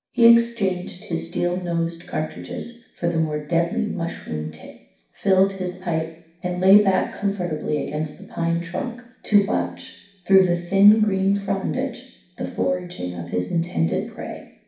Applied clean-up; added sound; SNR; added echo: none; none; none; reverberation time 0.6 s.